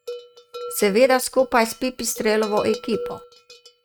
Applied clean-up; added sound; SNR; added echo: neural mask model RNNoise.